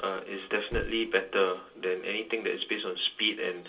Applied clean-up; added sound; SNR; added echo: none; Thump, thud; 15 dB; reverberation time 0.2 s.